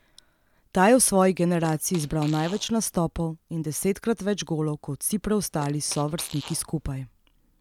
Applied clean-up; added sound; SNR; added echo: none; Fart; 19 dB; none.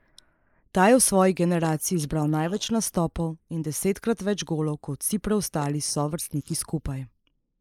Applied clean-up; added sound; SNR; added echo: neural mask model Resemble Enhance denoiser.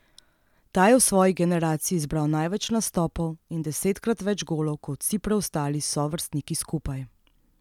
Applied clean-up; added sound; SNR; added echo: none; none; none; none.